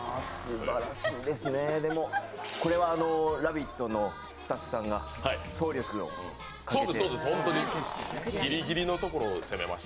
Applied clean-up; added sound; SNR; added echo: none; Keys jangling; 14 dB; none.